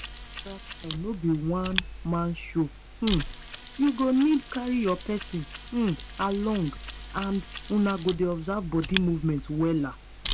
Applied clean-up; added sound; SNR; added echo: none; Mechanisms; 5 dB; none.